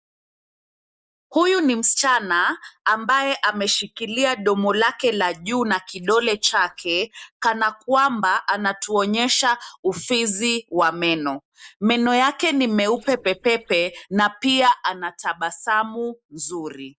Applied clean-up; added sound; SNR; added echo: neural mask model Resemble Enhance denoiser.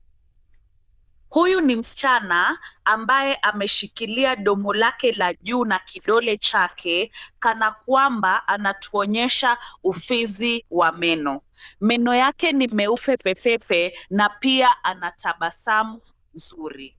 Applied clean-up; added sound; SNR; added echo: neural diffusion model UNIVERSE++.